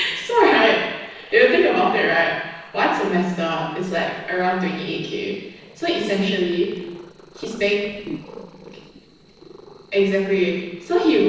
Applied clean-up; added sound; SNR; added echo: neural separator model SepFormer DNS4.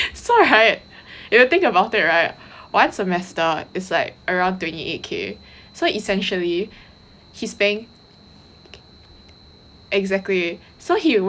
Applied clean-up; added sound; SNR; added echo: none; none; none; none.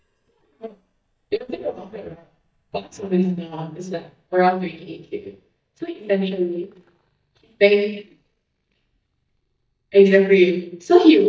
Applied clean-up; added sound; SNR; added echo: neural mask model DeepFilterNet 3.